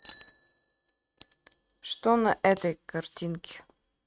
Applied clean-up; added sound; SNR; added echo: neural mask model RNNoise.